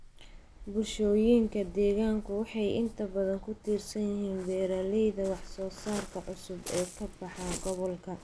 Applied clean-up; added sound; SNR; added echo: none; Waves, surf; 14 dB; none.